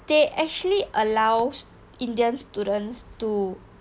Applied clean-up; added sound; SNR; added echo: none; none; none; none.